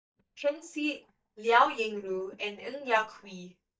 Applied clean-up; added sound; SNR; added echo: neural mask model DeepFilterNet 3.